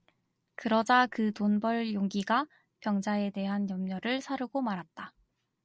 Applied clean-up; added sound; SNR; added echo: none; none; none; none.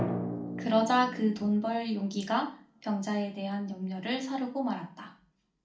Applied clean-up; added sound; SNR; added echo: none; Drum; 10 dB; reverberation time 0.4 s.